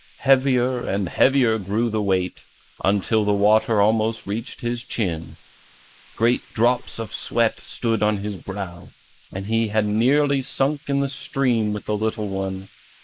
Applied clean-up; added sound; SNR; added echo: neural mask model Resemble Enhance denoiser.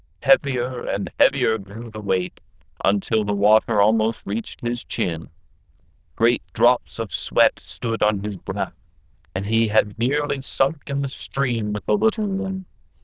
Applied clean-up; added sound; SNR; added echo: neural diffusion model UNIVERSE++.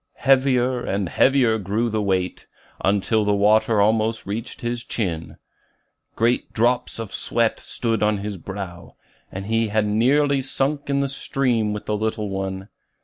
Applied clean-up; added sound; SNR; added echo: none; none; none; none.